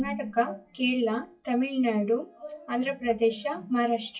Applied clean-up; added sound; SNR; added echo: classical method WPE with log-MMSE.